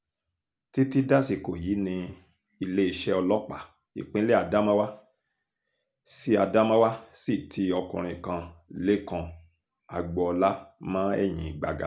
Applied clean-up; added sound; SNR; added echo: none; none; none; none.